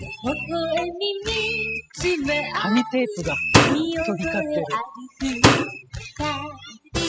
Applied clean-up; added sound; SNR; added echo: classical method spectral subtraction.